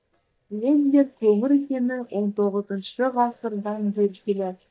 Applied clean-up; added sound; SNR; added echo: neural mask model DeepFilterNet 3.